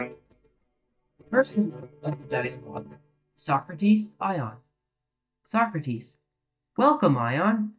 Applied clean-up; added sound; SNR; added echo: neural mask model DeepFilterNet 3.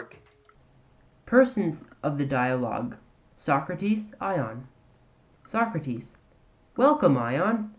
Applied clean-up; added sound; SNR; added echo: none; none; none; none.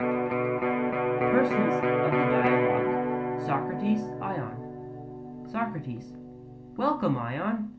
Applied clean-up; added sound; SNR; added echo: none; Electric guitar; -3 dB; reverberation time 0.2 s.